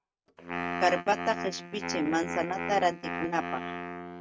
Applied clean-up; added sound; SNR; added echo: neural mask model RNNoise.